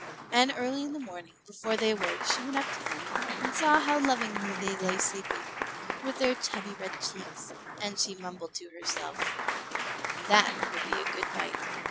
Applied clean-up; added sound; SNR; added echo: none; Applause / Crowd; 3 dB; none.